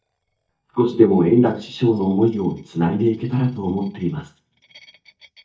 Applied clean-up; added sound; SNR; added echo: neural mask model DeepFilterNet 3.